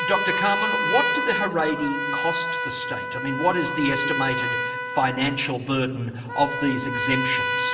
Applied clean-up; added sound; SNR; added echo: none; Trumpet; 1 dB; reverberation time 2.1 s.